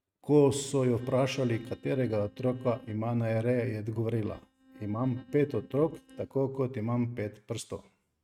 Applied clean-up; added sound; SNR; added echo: neural mask model RNNoise.